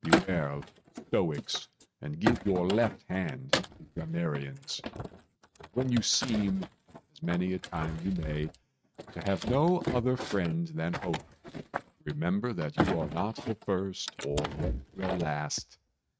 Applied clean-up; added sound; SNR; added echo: neural mask model RNNoise.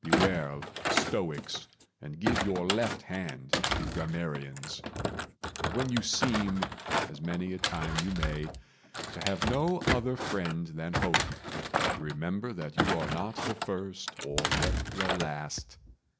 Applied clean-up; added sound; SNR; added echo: none; Thump, thud; -1 dB; none.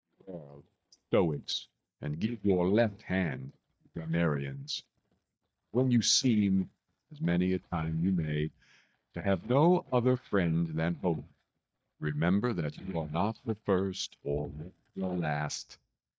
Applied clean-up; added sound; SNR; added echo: neural mask model DeepFilterNet 3.